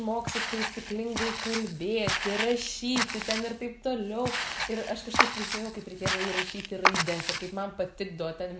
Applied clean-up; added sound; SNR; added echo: none; Clapping + Walk, footsteps; -1 dB; none.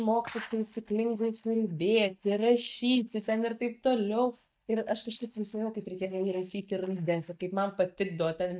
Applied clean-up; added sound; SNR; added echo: neural mask model DeepFilterNet 3.